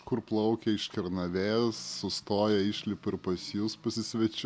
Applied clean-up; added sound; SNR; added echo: none; none; none; none.